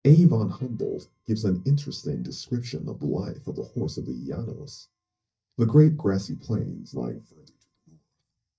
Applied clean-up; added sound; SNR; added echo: neural mask model DeepFilterNet 3.